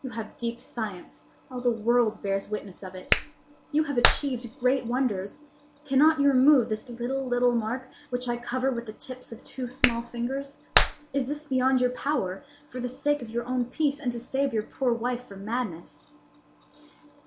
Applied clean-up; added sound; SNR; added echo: none; Clapping; 1 dB; none.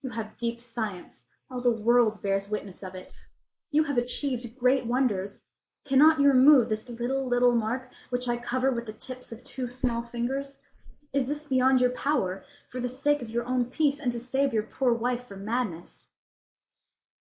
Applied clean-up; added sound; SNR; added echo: neural mask model Resemble Enhance denoiser.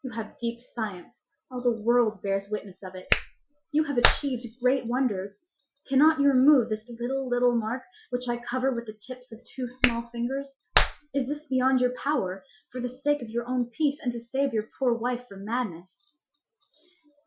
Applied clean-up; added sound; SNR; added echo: classical method Wiener filter.